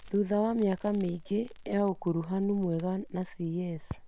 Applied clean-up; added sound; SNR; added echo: none; Crackle; 19 dB; none.